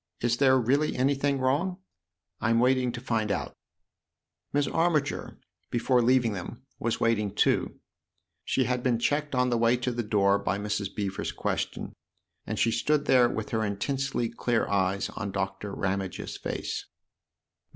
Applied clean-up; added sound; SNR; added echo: none; none; none; none.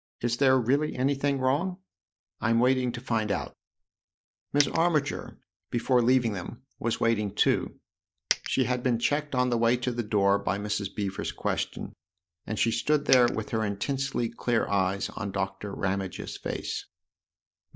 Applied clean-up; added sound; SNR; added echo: neural mask model DeepFilterNet 3.